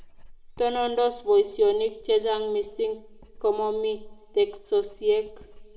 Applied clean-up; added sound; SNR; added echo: none; Writing; 19 dB; reverberation time 1.0 s.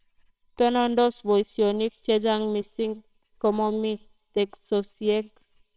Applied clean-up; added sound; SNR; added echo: neural separator model SepFormer WHAMR!.